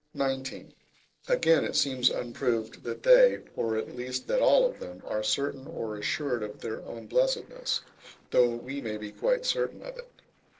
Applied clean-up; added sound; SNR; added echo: neural separator model SepFormer DNS4.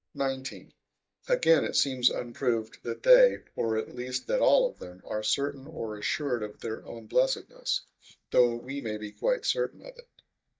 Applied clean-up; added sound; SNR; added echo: neural mask model DeepFilterNet 3.